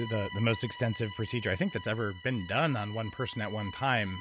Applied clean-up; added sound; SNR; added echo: none; Bowed string instrument; 14 dB; none.